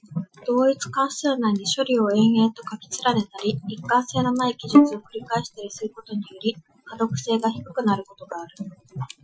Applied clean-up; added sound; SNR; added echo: classical method Wiener filter.